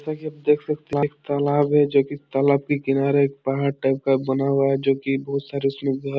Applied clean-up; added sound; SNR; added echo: none; none; none; none.